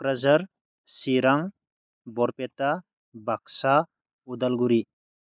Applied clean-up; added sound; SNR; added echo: neural mask model Resemble Enhance denoiser.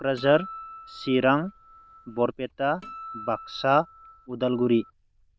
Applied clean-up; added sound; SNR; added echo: neural diffusion model UNIVERSE++.